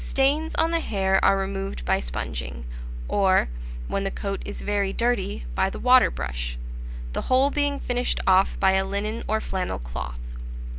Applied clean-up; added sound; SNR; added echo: none; none; none; none.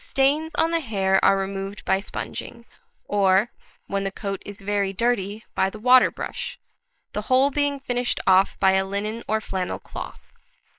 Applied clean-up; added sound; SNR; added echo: neural mask model Resemble Enhance denoiser.